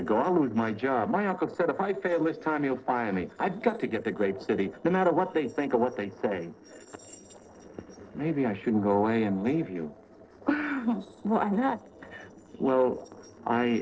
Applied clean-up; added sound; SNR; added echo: neural separator model SepFormer DNS4.